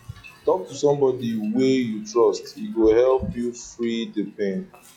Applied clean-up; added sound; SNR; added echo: classical method log-MMSE.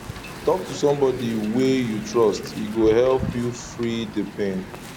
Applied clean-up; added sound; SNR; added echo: none; Wind; 12 dB; none.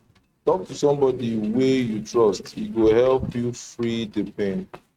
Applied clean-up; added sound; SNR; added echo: neural mask model RNNoise.